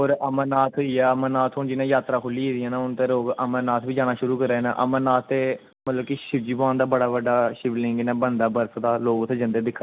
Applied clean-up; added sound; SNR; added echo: none; none; none; none.